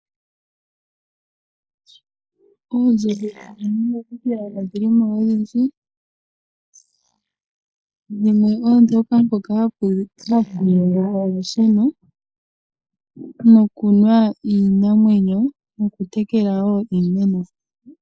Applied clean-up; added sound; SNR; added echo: neural mask model Resemble Enhance denoiser.